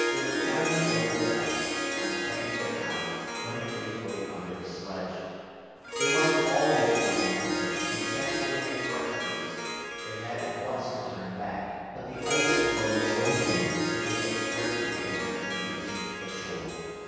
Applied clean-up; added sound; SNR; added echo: none; Harp; -2 dB; reverberation time 2.2 s.